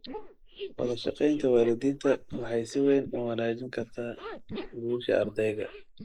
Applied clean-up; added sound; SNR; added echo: neural mask model Resemble Enhance denoiser.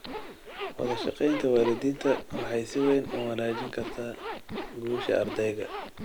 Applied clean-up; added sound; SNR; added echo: none; Zipper (clothing); 9 dB; none.